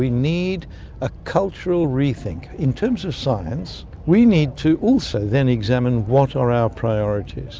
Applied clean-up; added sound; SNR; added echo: none; none; none; none.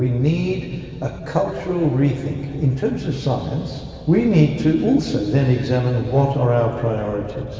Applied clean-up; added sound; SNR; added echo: none; none; none; reverberation time 2.4 s.